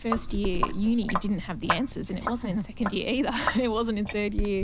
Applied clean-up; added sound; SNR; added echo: none; Sink (filling or washing); 4 dB; none.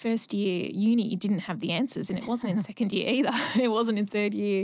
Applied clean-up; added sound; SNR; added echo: none; none; none; none.